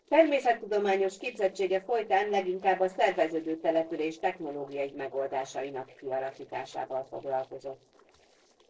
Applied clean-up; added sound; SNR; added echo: neural separator model SepFormer DNS4.